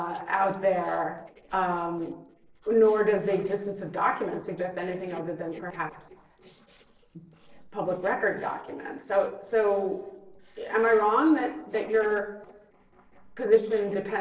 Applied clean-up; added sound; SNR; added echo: neural separator model SepFormer DNS4.